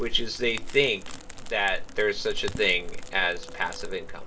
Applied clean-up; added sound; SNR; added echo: none; Crackle; 4 dB; reverberation time 0.2 s.